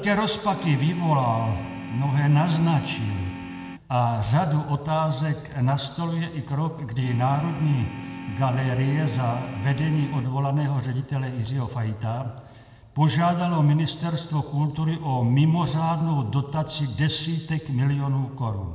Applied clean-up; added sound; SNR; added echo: none; Organ; 12 dB; reverberation time 1.5 s.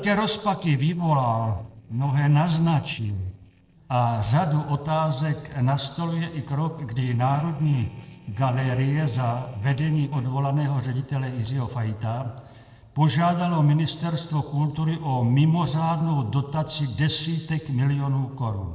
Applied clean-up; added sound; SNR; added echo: neural separator model SepFormer DNS4.